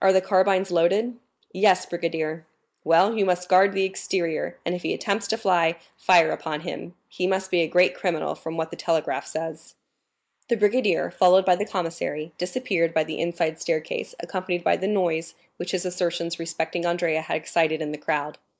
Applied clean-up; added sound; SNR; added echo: neural mask model Resemble Enhance denoiser.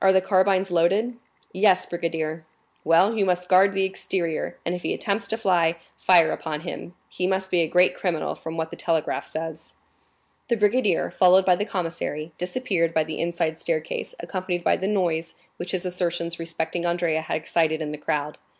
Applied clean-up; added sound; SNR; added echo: none; none; none; none.